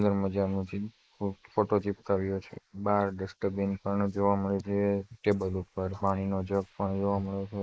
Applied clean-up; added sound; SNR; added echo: neural mask model Resemble Enhance denoiser.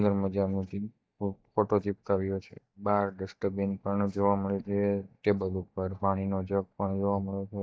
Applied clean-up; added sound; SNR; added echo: neural mask model DeepFilterNet 3.